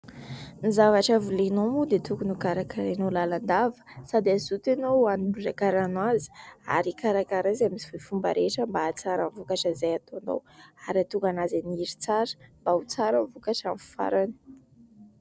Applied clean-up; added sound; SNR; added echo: none; none; none; none.